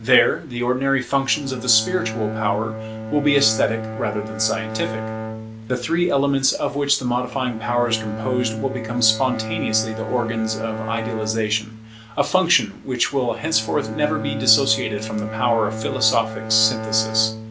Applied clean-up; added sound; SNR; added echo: none; Bowed string instrument; 8 dB; none.